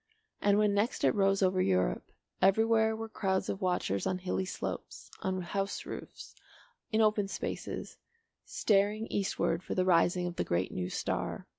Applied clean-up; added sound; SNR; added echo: none; none; none; none.